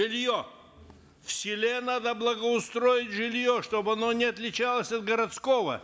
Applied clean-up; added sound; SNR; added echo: none; none; none; none.